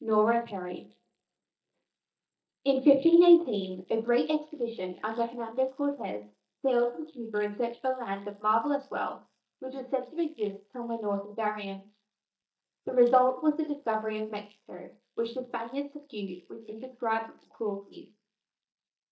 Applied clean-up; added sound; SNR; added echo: neural mask model DeepFilterNet 3.